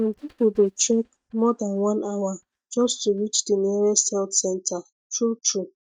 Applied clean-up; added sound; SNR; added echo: neural mask model DeepFilterNet 3.